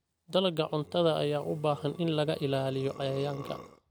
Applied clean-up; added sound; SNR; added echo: none; Burping, eructation; 17 dB; none.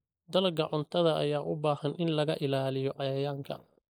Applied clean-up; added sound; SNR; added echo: neural mask model Resemble Enhance denoiser.